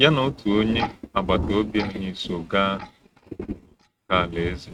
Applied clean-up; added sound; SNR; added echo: neural mask model RNNoise.